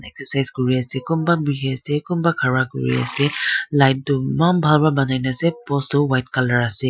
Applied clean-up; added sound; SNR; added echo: classical method Wiener filter.